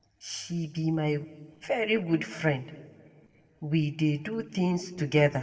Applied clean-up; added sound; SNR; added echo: neural separator model SepFormer DNS4.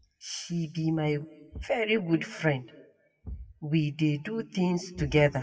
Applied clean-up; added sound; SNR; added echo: classical method WPE with log-MMSE.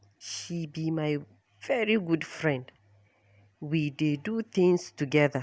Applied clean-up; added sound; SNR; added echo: none; none; none; none.